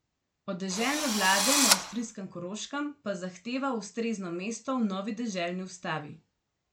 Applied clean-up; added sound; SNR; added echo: none; Drill; -4 dB; none.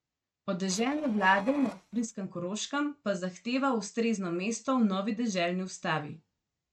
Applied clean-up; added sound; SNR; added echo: neural mask model RNNoise.